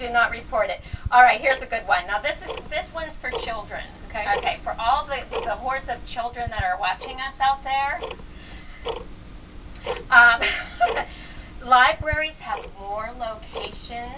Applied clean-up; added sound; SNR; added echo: none; Tick-tock; 12 dB; reverberation time 0.2 s.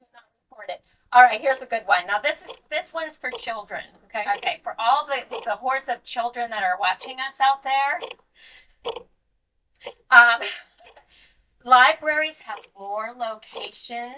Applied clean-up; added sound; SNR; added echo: neural mask model DeepFilterNet 3.